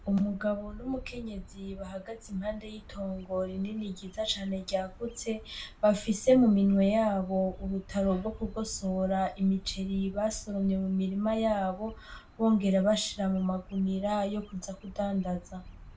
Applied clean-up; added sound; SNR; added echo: none; Bird vocalization, bird call, bird song; 18 dB; reverberation time 0.2 s.